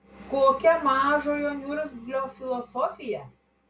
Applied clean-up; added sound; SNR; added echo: none; none; none; none.